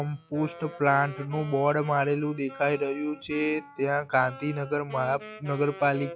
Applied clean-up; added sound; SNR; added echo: classical method log-MMSE.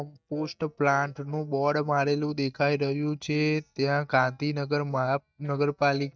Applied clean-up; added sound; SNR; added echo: neural mask model DeepFilterNet 3.